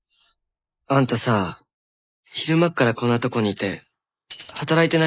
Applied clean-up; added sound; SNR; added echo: neural mask model Resemble Enhance denoiser.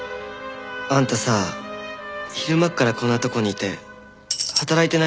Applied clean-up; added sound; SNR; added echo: none; Tambourine; 0 dB; none.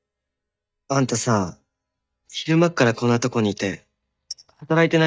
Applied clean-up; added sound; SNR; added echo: neural mask model DeepFilterNet 3.